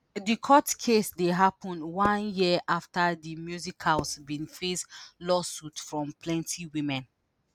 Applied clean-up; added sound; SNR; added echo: none; Percussion; 10 dB; none.